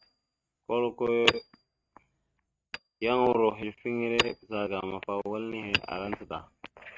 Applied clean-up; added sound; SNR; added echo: neural mask model RNNoise.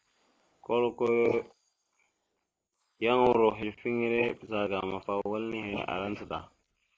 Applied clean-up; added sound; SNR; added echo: neural mask model Resemble Enhance denoiser.